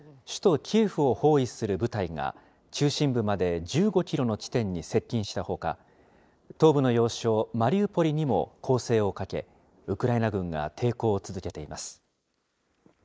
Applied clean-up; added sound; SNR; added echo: neural mask model Resemble Enhance denoiser.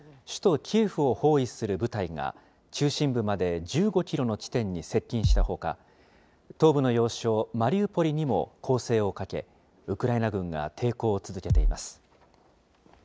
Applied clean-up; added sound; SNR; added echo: none; Bass drum; -4 dB; none.